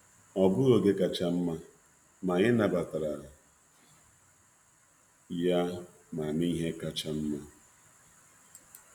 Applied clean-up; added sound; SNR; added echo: none; none; none; none.